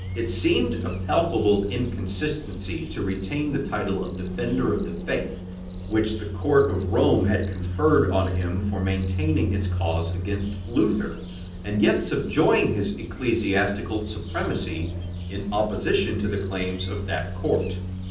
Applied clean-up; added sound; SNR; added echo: none; Cricket; -2 dB; reverberation time 0.6 s.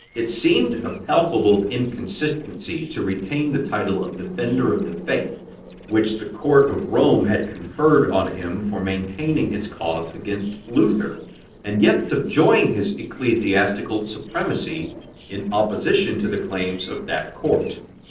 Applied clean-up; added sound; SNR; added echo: neural separator model SepFormer DNS4.